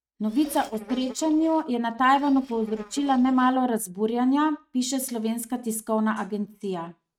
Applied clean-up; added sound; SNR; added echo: neural mask model RNNoise.